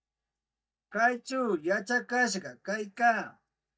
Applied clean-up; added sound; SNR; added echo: neural mask model DeepFilterNet 3.